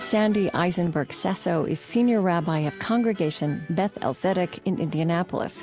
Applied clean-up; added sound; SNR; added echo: none; none; none; none.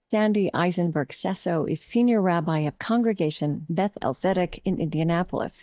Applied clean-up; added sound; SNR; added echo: neural mask model DeepFilterNet 3.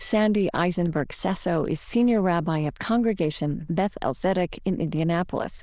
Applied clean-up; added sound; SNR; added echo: neural diffusion model UNIVERSE++.